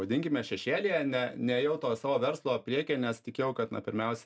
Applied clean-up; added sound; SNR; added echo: none; none; none; none.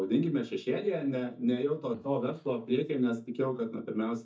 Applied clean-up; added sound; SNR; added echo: neural mask model DeepFilterNet 3.